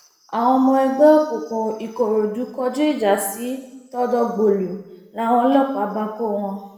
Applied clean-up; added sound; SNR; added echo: none; none; none; reverberation time 0.9 s.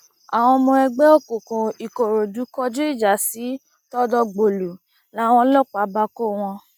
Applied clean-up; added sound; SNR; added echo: none; none; none; none.